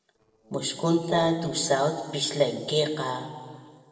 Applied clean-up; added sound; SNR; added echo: neural separator model SepFormer DNS4.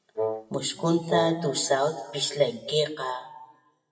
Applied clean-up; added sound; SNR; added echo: classical method WPE with log-MMSE.